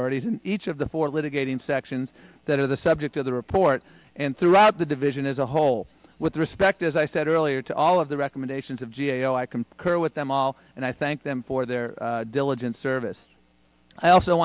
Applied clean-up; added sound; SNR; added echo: none; none; none; none.